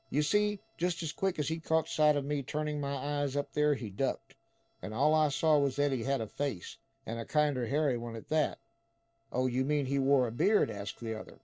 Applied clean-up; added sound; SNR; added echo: neural separator model SepFormer DNS4.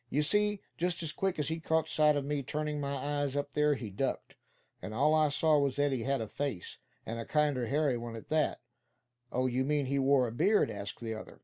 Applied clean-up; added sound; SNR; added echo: none; none; none; none.